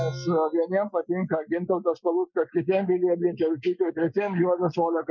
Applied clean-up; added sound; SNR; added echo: classical method Wiener filter.